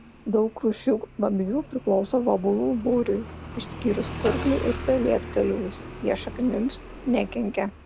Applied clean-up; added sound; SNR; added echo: none; Motorcycle + Snare drum; 11 dB; none.